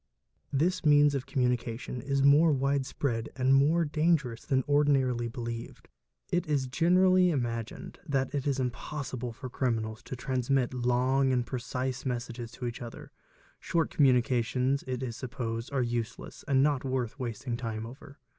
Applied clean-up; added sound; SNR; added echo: none; none; none; none.